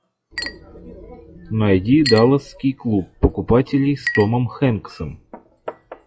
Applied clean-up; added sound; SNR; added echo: classical method log-MMSE.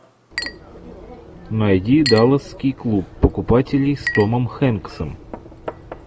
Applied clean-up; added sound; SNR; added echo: none; Chink, clink; 13 dB; none.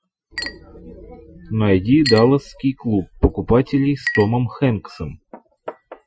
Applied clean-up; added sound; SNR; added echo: classical method Wiener filter.